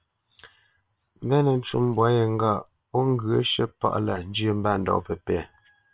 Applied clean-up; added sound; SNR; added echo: neural separator model SepFormer WHAM!.